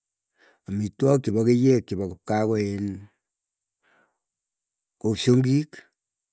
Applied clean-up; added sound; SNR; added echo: none; none; none; none.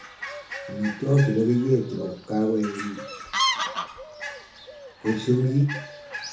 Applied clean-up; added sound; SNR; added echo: none; Fowl; 7 dB; reverberation time 0.6 s.